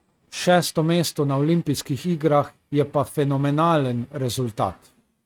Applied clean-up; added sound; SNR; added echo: neural mask model RNNoise.